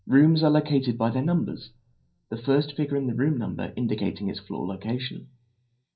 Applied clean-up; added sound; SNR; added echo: none; none; none; reverberation time 0.3 s.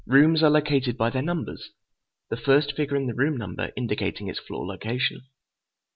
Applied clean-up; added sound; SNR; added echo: none; none; none; none.